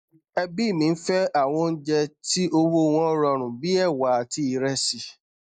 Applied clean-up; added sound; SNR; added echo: neural mask model Resemble Enhance denoiser.